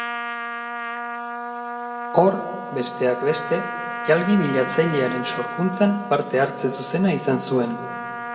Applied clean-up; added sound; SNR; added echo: none; Trumpet; 7 dB; reverberation time 1.4 s.